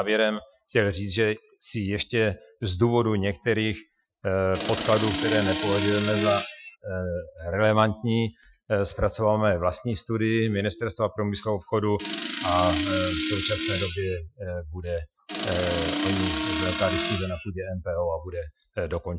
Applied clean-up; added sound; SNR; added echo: classical method Wiener filter.